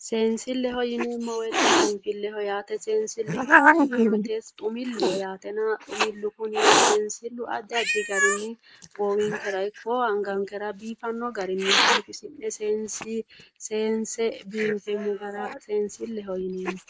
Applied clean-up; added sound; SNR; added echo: neural mask model Resemble Enhance denoiser.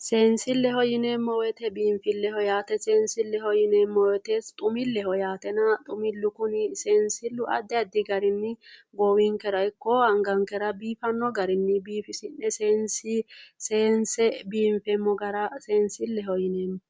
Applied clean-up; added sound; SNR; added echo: none; none; none; none.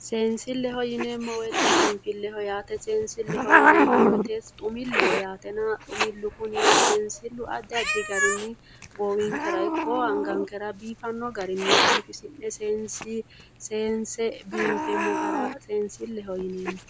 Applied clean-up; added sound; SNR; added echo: none; Hiss; -3 dB; none.